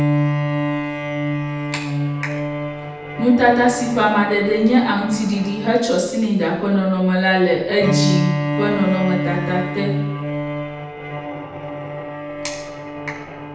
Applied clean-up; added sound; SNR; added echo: none; Bowed string instrument; 4 dB; reverberation time 0.8 s.